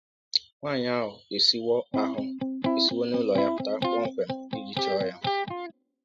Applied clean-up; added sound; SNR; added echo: classical method spectral subtraction.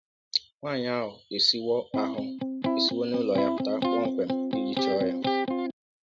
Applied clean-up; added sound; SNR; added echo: neural mask model RNNoise.